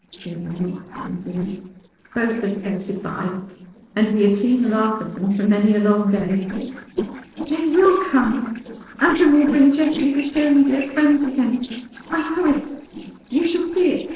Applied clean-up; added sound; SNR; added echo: neural separator model SepFormer DNS4.